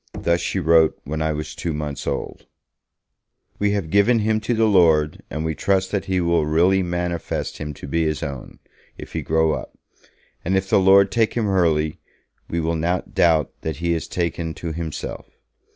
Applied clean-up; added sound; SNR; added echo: none; Knock; 20 dB; none.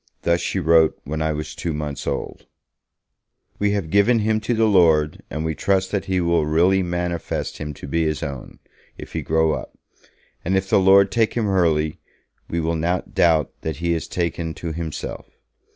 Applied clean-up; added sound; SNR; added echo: none; none; none; none.